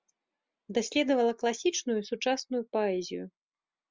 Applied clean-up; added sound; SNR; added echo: none; none; none; none.